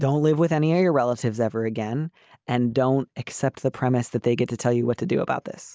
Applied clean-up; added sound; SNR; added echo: none; none; none; none.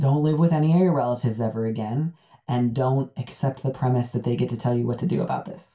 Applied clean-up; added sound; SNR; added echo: none; none; none; reverberation time 0.2 s.